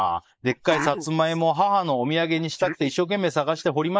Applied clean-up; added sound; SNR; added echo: neural mask model Resemble Enhance denoiser.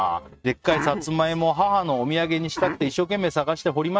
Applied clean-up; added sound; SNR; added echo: neural mask model RNNoise.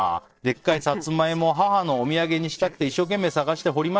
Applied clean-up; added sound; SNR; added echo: neural separator model SepFormer DNS4.